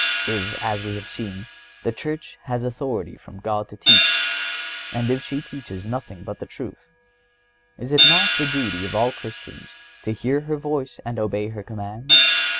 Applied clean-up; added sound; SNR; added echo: none; Hi-hat; -5 dB; none.